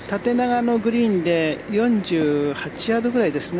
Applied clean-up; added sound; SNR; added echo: none; none; none; none.